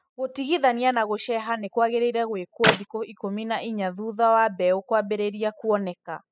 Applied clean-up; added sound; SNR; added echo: classical method spectral subtraction.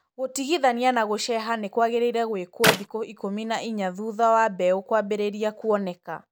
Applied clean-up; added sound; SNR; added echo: none; Clapping; 2 dB; none.